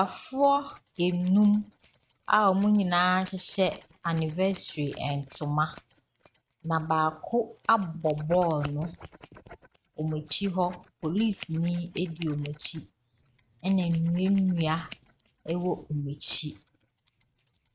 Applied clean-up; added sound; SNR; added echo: neural mask model RNNoise.